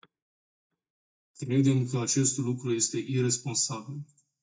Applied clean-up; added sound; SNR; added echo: neural mask model DeepFilterNet 3.